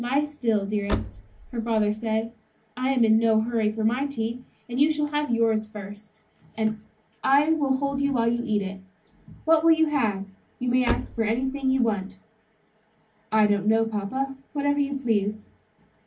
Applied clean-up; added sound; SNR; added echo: none; Slam; 8 dB; reverberation time 0.4 s.